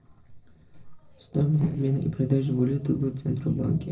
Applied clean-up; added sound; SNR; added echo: neural separator model SepFormer DNS4.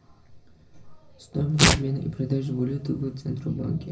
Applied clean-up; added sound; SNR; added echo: none; Tearing; -2 dB; reverberation time 0.4 s.